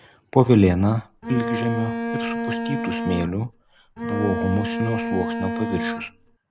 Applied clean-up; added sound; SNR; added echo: none; Bowed string instrument; 4 dB; none.